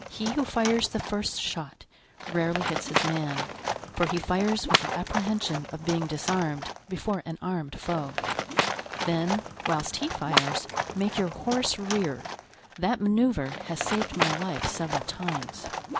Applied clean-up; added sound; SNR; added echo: none; Livestock, farm animals, working animals; 3 dB; none.